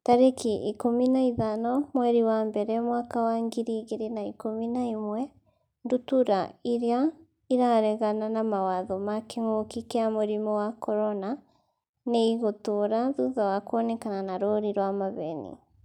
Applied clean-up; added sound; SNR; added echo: none; none; none; none.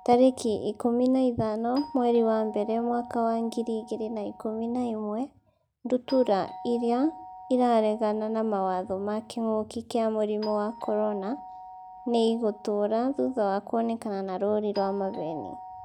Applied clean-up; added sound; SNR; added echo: none; Doorbell; 18 dB; none.